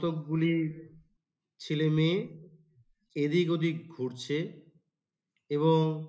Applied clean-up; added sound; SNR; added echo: neural mask model Resemble Enhance denoiser.